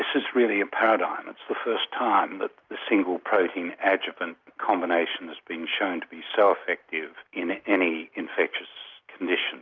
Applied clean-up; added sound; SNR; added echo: none; none; none; none.